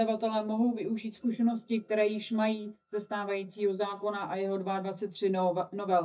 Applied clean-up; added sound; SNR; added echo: neural mask model DeepFilterNet 3.